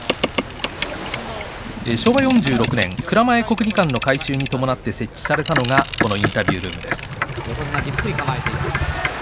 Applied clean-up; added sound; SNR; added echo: none; Boat, Water vehicle; 4 dB; none.